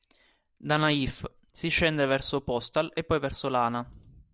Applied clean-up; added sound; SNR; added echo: none; none; none; none.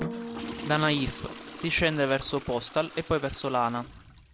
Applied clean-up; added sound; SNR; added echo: none; Bass guitar + Toilet flush / Water; 11 dB; none.